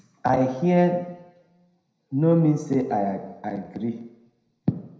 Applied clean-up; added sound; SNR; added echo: none; none; none; reverberation time 0.8 s.